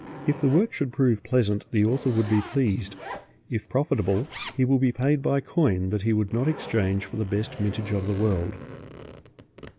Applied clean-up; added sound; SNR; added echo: none; Zipper (clothing); 16 dB; none.